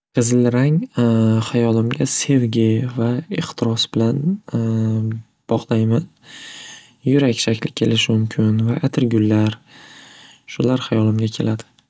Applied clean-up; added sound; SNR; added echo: none; none; none; none.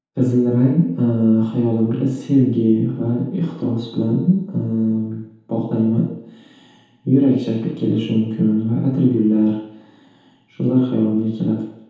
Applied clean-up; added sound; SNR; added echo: none; none; none; reverberation time 0.8 s.